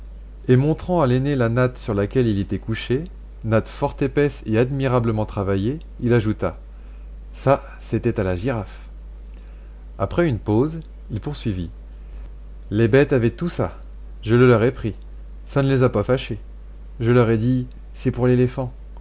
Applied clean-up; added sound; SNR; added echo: none; none; none; none.